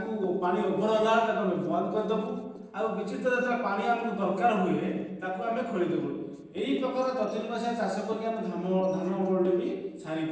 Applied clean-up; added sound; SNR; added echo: neural separator model SepFormer DNS4.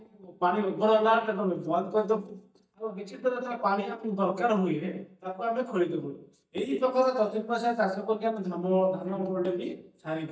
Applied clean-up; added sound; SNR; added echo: neural mask model DeepFilterNet 3.